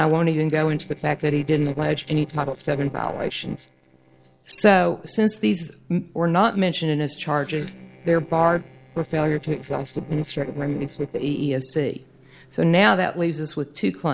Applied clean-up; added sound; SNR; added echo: neural separator model SepFormer DNS4.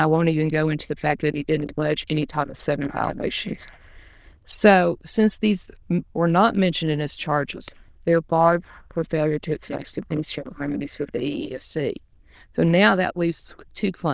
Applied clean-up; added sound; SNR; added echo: neural diffusion model UNIVERSE++.